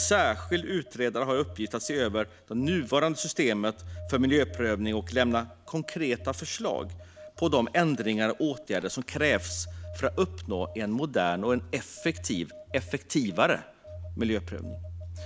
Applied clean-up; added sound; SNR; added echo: none; Telephone; 14 dB; none.